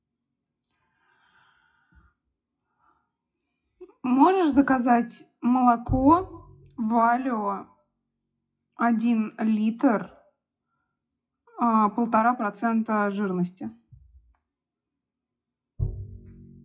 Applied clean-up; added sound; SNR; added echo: classical method WPE with log-MMSE.